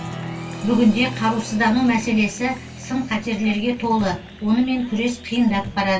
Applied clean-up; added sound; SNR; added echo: none; Applause; 13 dB; reverberation time 0.1 s.